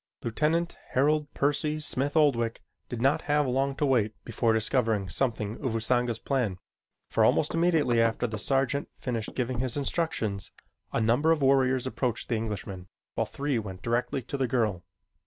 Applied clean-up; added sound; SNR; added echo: none; Knock / Wood; 16 dB; none.